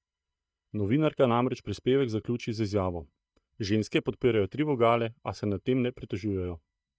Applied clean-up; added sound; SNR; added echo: neural mask model DeepFilterNet 3.